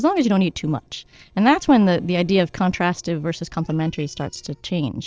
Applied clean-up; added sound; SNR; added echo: neural separator model SepFormer DNS4.